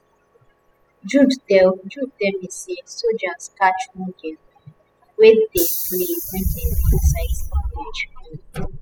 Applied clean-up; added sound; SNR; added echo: classical method spectral subtraction.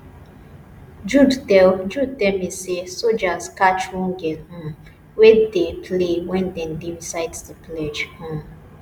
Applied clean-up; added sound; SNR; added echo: none; none; none; none.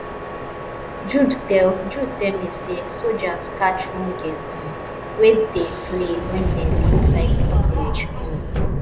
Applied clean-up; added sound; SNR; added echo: none; Subway, metro, underground; -1 dB; none.